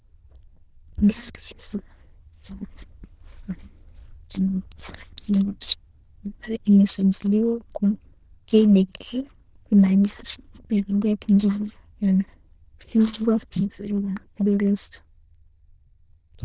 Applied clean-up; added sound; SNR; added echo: neural diffusion model UNIVERSE++.